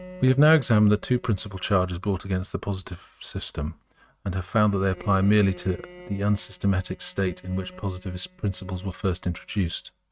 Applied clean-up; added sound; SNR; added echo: neural mask model RNNoise.